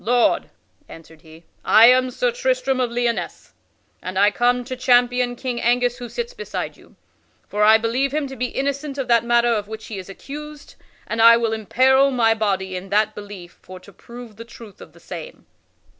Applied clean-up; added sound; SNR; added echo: none; none; none; none.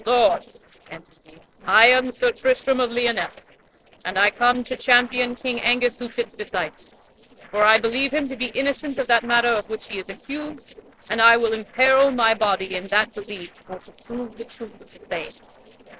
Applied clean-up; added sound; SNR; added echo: neural separator model SepFormer DNS4.